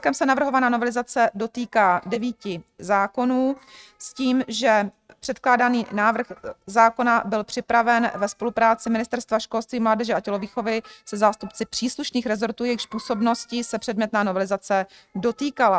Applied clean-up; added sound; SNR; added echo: neural mask model RNNoise.